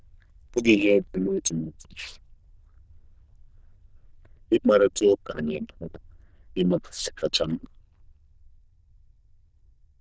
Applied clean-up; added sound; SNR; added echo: neural diffusion model UNIVERSE++.